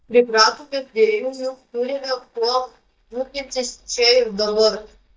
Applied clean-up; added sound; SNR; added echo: neural mask model DeepFilterNet 3.